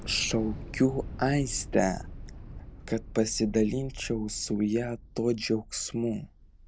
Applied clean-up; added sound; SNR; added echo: none; Thunder / Explosion; 13 dB; none.